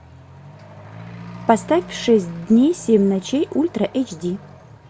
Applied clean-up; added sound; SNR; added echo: none; Accelerating, revving, vroom / Truck; 18 dB; none.